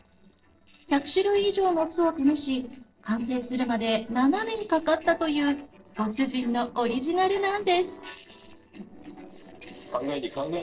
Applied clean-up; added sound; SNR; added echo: neural separator model SepFormer DNS4.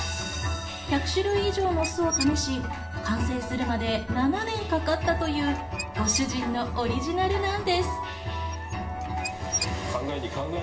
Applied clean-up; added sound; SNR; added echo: none; Squeak / Dishes, pots, and pans; 10 dB; reverberation time 0.6 s.